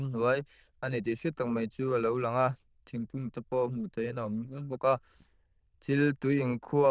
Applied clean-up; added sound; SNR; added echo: neural diffusion model UNIVERSE++.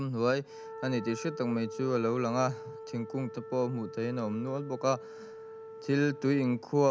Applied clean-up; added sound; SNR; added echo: none; Wind instrument, woodwind instrument; 13 dB; none.